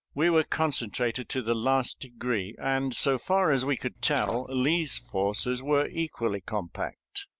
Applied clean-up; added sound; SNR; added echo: neural separator model SepFormer DNS4.